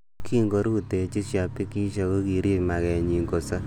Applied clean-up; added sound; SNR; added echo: none; none; none; none.